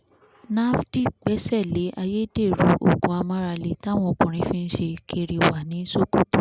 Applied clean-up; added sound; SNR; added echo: none; none; none; none.